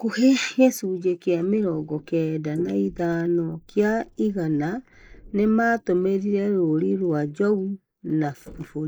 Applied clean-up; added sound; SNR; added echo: neural mask model Resemble Enhance denoiser.